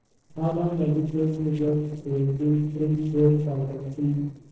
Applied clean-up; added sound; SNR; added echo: neural separator model SepFormer DNS4.